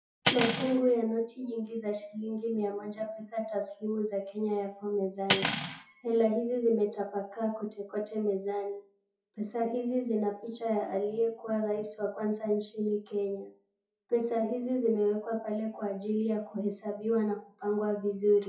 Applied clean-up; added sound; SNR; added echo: classical method WPE with log-MMSE.